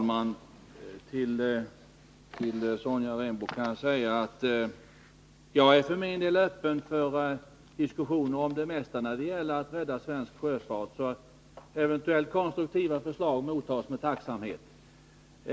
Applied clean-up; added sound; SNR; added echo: none; none; none; none.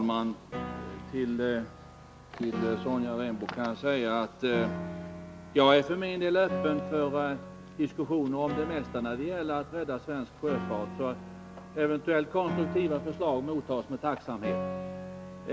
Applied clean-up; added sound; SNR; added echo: none; Piano; 9 dB; none.